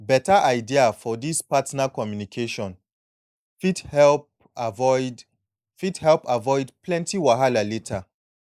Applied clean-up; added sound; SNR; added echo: neural mask model Resemble Enhance denoiser.